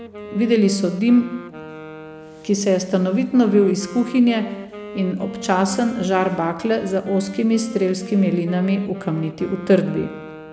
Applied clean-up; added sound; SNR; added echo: none; Wind instrument, woodwind instrument; 16 dB; none.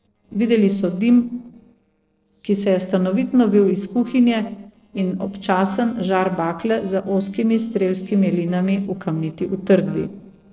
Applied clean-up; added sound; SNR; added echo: neural separator model SepFormer DNS4.